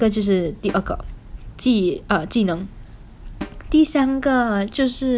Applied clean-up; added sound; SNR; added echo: none; Snare drum; 19 dB; none.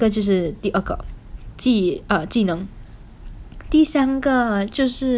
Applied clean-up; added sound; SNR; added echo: none; none; none; none.